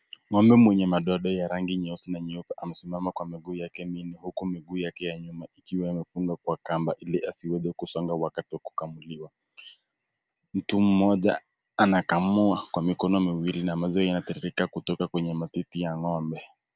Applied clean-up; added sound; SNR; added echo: none; none; none; none.